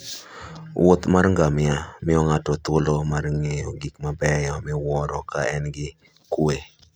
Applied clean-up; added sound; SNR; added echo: none; none; none; none.